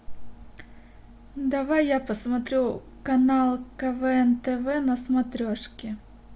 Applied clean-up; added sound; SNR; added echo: none; none; none; none.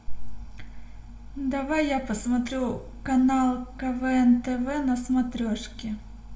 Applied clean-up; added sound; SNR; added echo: none; none; none; reverberation time 0.7 s.